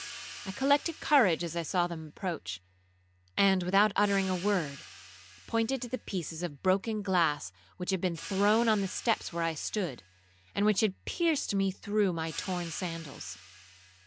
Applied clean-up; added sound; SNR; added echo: none; Cymbal; 18 dB; none.